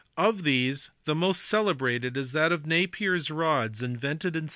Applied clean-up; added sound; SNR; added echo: none; none; none; none.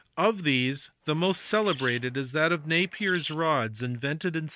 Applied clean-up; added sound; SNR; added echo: neural mask model RNNoise.